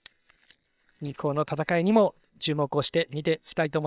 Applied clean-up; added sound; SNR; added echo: neural separator model SepFormer WHAM!.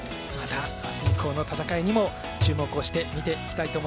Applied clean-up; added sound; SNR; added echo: none; Thump, thud; 2 dB; none.